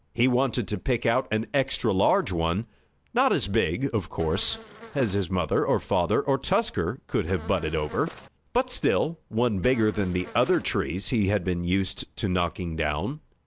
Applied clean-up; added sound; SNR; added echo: none; Buzz; 17 dB; none.